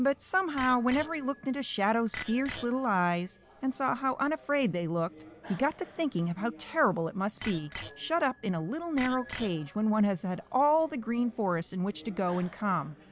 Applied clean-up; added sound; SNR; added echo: none; Bicycle bell; 10 dB; none.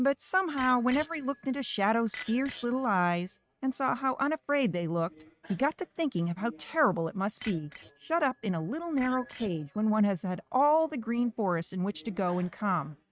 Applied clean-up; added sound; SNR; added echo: neural mask model RNNoise.